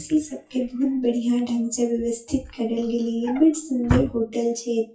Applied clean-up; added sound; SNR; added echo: classical method WPE with log-MMSE.